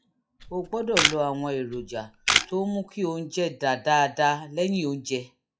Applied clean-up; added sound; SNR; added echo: classical method log-MMSE.